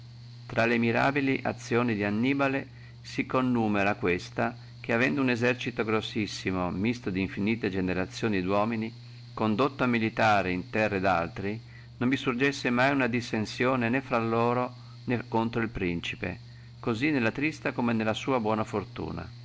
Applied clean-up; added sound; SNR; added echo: none; Mechanical fan; 18 dB; none.